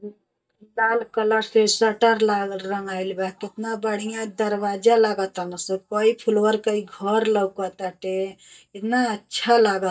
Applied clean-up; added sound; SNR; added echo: neural mask model DeepFilterNet 3.